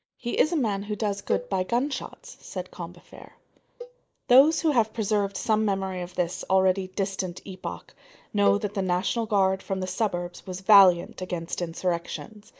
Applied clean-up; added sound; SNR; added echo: neural mask model DeepFilterNet 3.